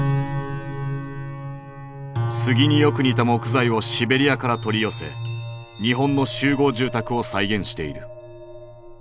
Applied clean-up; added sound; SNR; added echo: none; none; none; none.